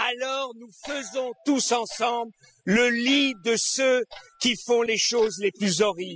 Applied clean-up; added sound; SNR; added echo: classical method spectral subtraction.